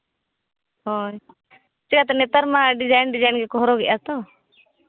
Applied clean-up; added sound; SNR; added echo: none; none; none; none.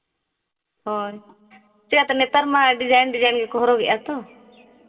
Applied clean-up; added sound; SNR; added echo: none; none; none; reverberation time 2.3 s.